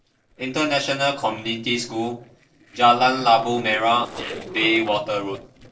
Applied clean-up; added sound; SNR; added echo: neural separator model SepFormer DNS4.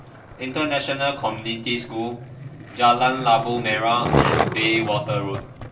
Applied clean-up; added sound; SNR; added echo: none; Skateboard; 4 dB; reverberation time 0.2 s.